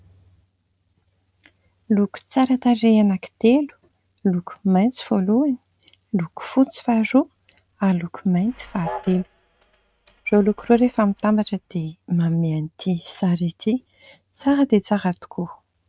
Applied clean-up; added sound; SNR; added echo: neural mask model RNNoise.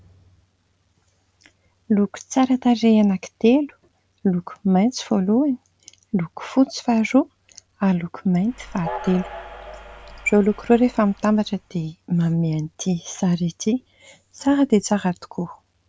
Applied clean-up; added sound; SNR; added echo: none; Train; 16 dB; none.